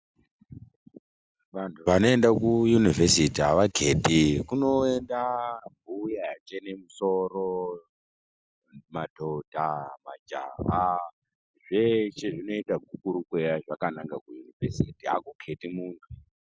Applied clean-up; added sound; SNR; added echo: none; none; none; none.